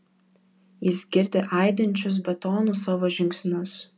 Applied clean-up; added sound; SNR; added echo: none; none; none; none.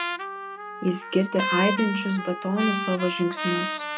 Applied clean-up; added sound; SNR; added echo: none; Trumpet; 4 dB; none.